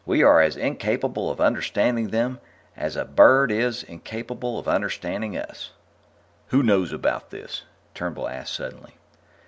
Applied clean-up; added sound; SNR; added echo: none; none; none; none.